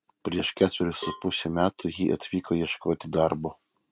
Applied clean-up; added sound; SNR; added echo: neural mask model RNNoise.